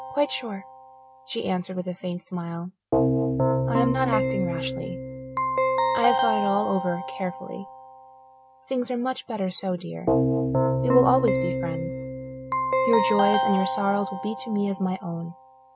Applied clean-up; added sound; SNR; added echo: none; Keyboard (musical); -1 dB; none.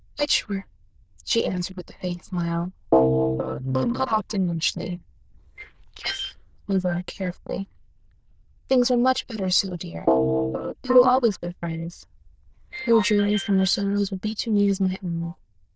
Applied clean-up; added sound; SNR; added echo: neural diffusion model UNIVERSE++.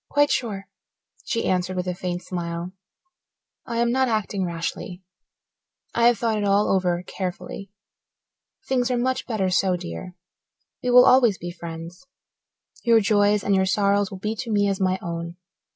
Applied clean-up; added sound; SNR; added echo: none; none; none; none.